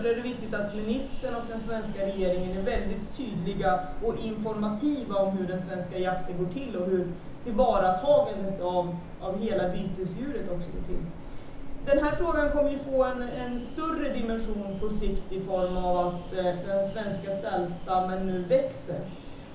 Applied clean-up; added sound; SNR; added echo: none; Train; 6 dB; reverberation time 0.7 s.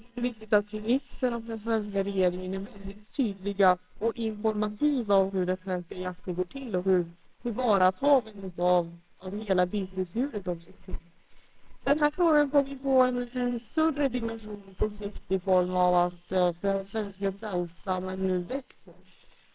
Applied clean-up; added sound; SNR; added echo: neural separator model SepFormer WHAMR!.